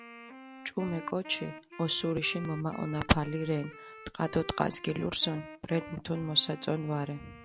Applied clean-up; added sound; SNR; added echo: none; Wind instrument, woodwind instrument; 16 dB; none.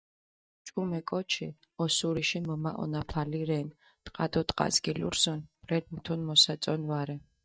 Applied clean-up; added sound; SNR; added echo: neural mask model DeepFilterNet 3.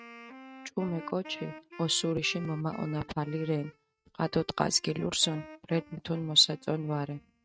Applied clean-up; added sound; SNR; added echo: neural mask model RNNoise.